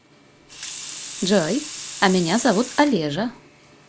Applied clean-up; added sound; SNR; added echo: none; Sink (filling or washing) / Water tap, faucet; 12 dB; none.